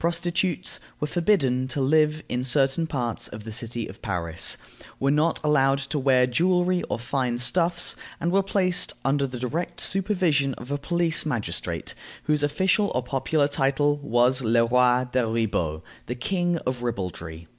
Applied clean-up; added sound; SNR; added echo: none; none; none; none.